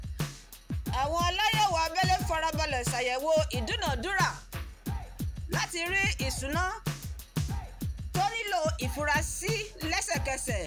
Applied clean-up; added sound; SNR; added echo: none; Drum kit; 4 dB; none.